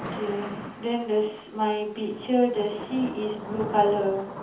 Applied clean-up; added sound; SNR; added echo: none; Thunder / Rain; 11 dB; reverberation time 0.5 s.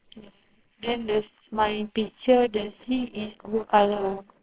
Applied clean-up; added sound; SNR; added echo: neural separator model SepFormer WHAMR!.